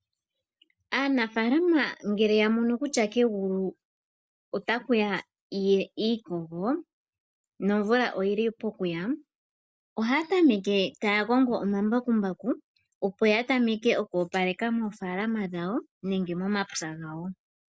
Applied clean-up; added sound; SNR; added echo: none; none; none; none.